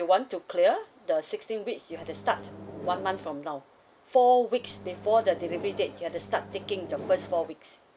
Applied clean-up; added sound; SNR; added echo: none; Microwave oven; 14 dB; none.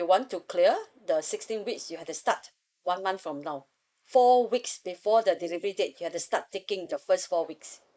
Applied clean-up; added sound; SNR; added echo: neural mask model Resemble Enhance denoiser.